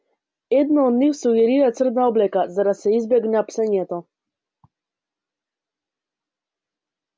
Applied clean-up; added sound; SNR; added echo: none; none; none; none.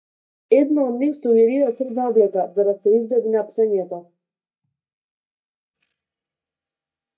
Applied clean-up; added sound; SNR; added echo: neural mask model DeepFilterNet 3.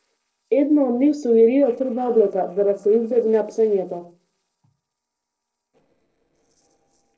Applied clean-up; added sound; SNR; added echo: neural separator model SepFormer DNS4.